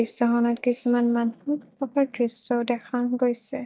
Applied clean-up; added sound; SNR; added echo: neural mask model DeepFilterNet 3.